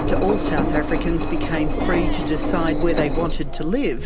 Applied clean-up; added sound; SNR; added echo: none; Engine; -3 dB; none.